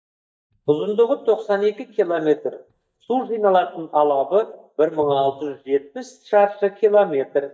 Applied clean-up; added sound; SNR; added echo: neural mask model DeepFilterNet 3.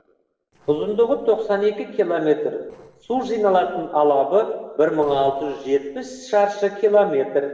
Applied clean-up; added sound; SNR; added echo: neural separator model SepFormer DNS4.